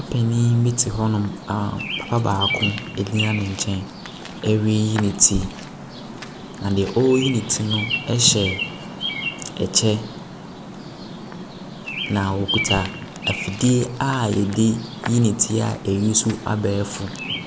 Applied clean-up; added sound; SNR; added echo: none; Bird vocalization, bird call, bird song; 8 dB; none.